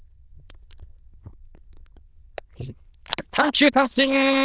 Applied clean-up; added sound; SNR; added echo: neural diffusion model UNIVERSE++.